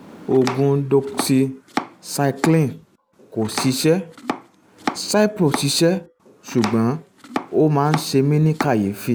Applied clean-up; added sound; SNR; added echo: none; Domestic sounds, home sounds; 11 dB; none.